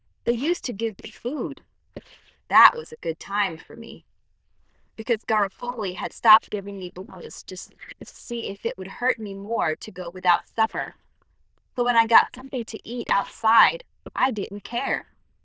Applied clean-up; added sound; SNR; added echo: neural diffusion model UNIVERSE++.